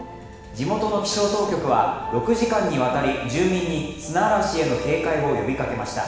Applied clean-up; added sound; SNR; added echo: none; none; none; reverberation time 1.1 s.